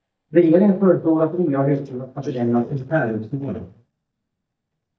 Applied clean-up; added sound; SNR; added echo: neural mask model DeepFilterNet 3.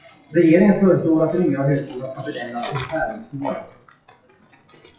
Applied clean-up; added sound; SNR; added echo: classical method WPE with log-MMSE.